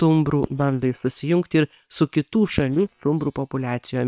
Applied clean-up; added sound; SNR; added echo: neural separator model SepFormer WHAM!.